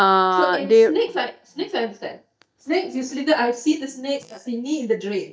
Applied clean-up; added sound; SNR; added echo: neural mask model DeepFilterNet 3.